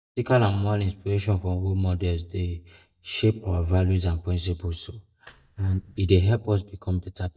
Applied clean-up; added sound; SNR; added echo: neural mask model DeepFilterNet 3.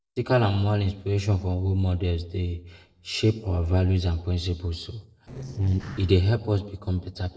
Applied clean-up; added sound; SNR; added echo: neural separator model SepFormer DNS4.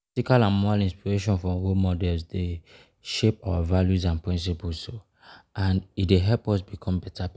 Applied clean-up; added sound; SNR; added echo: none; none; none; none.